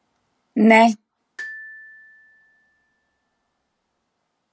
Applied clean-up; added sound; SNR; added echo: none; Glockenspiel; 19 dB; none.